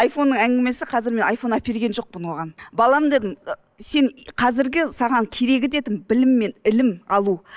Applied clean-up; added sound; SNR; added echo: none; none; none; none.